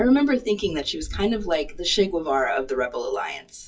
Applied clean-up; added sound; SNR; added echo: classical method WPE with log-MMSE.